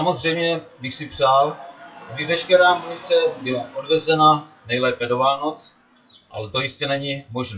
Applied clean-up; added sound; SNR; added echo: classical method WPE with log-MMSE.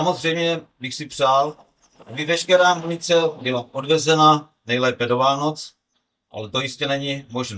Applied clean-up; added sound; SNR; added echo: neural mask model DeepFilterNet 3.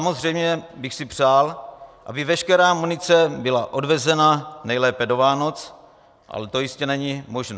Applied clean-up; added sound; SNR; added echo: none; none; none; none.